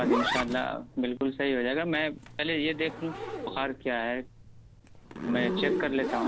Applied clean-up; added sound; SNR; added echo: none; Zipper (clothing); 4 dB; none.